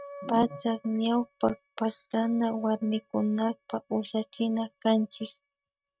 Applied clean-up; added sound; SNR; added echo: neural mask model RNNoise.